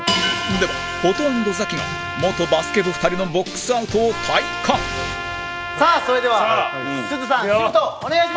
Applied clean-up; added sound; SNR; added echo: none; Trumpet; 9 dB; none.